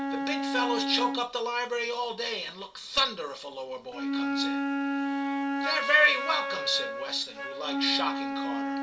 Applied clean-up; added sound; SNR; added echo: none; Wind instrument, woodwind instrument; 2 dB; reverberation time 0.2 s.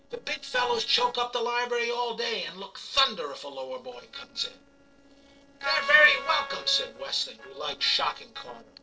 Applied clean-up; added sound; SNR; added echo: neural separator model SepFormer DNS4.